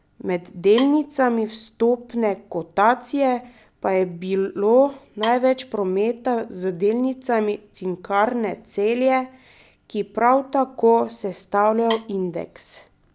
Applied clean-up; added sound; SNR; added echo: none; Wood; 15 dB; none.